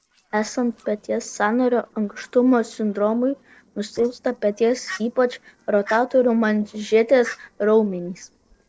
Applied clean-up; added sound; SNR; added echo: neural separator model SepFormer DNS4.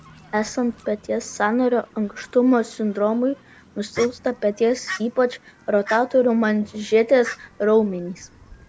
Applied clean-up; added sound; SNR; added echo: none; Fowl; 19 dB; none.